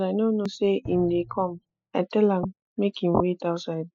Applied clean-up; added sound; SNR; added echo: classical method spectral subtraction.